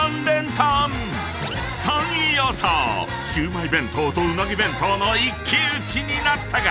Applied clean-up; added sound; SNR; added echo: none; Explosion; 20 dB; none.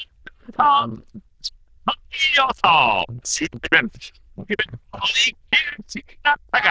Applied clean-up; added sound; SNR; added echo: neural diffusion model UNIVERSE++.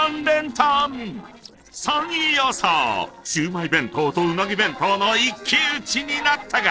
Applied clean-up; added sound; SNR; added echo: neural separator model SepFormer DNS4.